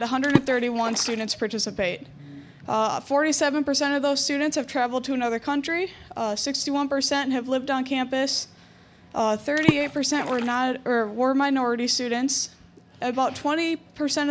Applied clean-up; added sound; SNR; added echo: none; Water / Splash, splatter; 4 dB; none.